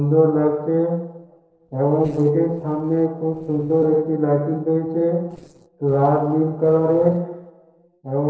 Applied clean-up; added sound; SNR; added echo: neural separator model SepFormer DNS4.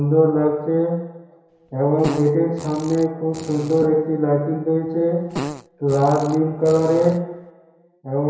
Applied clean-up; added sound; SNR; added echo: none; Fart; 15 dB; reverberation time 1.0 s.